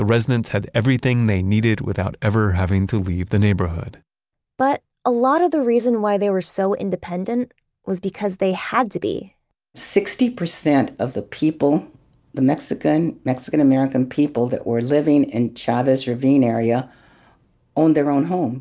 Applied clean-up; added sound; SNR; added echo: none; none; none; none.